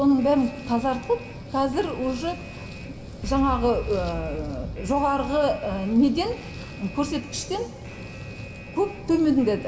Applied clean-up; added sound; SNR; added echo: none; Alarm; 14 dB; reverberation time 2.5 s.